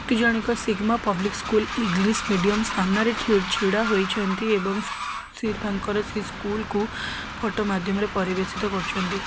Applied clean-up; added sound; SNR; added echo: none; Train; 7 dB; none.